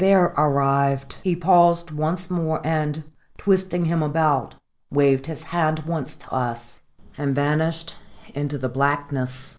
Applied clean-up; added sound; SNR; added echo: none; none; none; none.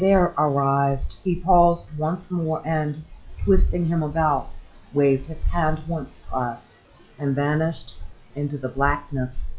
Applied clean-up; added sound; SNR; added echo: classical method log-MMSE.